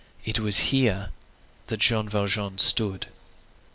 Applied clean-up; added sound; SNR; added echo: none; none; none; none.